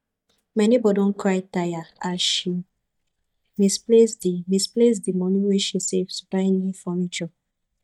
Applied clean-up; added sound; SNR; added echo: neural mask model DeepFilterNet 3.